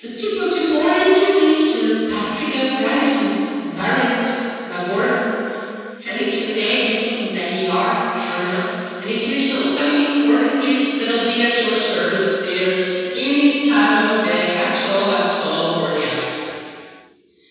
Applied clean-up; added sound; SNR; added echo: none; none; none; reverberation time 2.1 s.